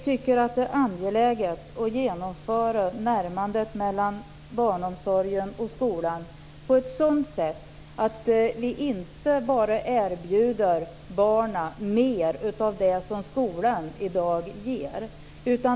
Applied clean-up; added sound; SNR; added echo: none; none; none; none.